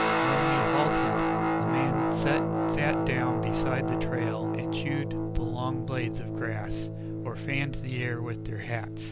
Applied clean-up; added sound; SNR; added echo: none; Guitar; -4 dB; none.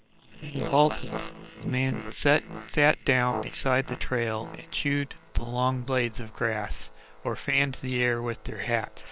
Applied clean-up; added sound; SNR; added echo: neural separator model SepFormer WHAM!.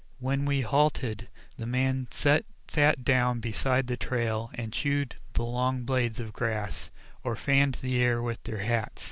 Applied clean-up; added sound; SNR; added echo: none; none; none; none.